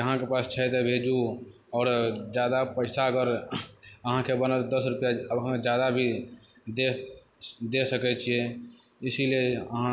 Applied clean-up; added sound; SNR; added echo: none; none; none; none.